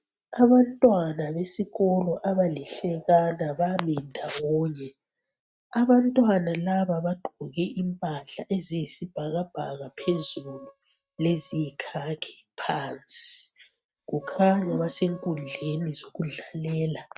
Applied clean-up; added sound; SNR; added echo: neural mask model RNNoise.